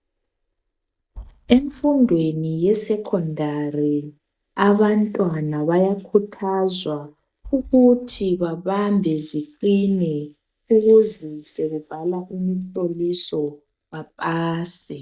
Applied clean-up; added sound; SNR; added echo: neural mask model DeepFilterNet 3.